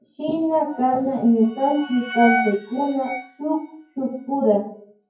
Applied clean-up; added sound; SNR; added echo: classical method WPE with log-MMSE.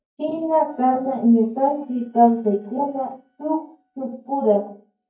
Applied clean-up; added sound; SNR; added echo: neural mask model DeepFilterNet 3.